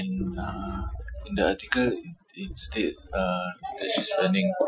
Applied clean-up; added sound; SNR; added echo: classical method Wiener filter.